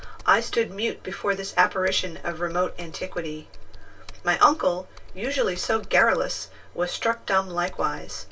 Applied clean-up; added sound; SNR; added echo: none; Computer keyboard; 11 dB; reverberation time 0.2 s.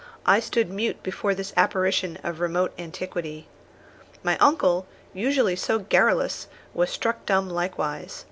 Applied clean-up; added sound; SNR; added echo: none; none; none; none.